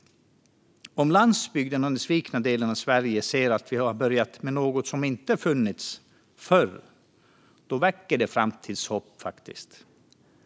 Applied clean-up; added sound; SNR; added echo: none; none; none; none.